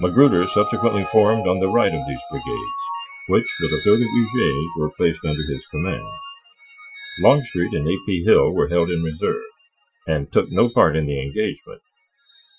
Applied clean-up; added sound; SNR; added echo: classical method Wiener filter.